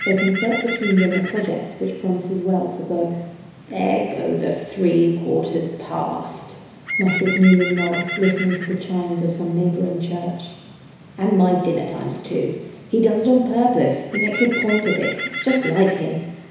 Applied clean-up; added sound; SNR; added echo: none; Bird; 11 dB; reverberation time 1.0 s.